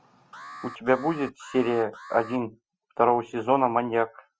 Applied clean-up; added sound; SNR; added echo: classical method Wiener filter.